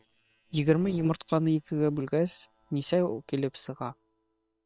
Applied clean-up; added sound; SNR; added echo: neural separator model SepFormer WHAM!.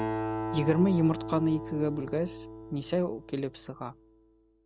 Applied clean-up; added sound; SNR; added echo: none; Acoustic guitar; 7 dB; none.